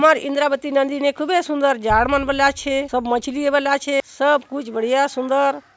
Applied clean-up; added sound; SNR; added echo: none; Boom; 19 dB; none.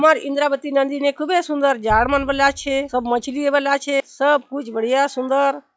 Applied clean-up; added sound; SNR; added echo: classical method log-MMSE.